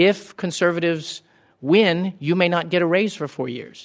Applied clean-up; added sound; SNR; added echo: none; none; none; none.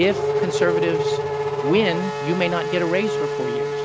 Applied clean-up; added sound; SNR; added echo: none; Race car, auto racing / Accelerating, revving, vroom; 0 dB; none.